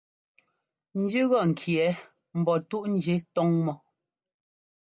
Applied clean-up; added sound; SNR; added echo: none; none; none; none.